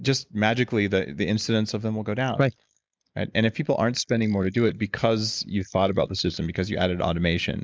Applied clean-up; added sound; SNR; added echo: neural mask model Resemble Enhance denoiser.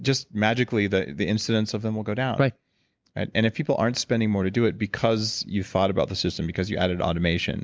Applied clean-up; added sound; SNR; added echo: none; none; none; none.